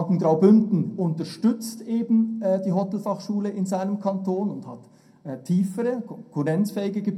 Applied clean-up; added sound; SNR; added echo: none; none; none; reverberation time 0.2 s.